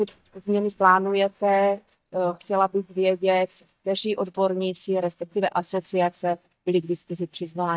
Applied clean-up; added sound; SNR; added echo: neural mask model DeepFilterNet 3.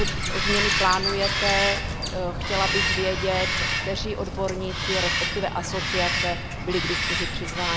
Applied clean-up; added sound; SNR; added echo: none; Bird vocalization, bird call, bird song; -2 dB; none.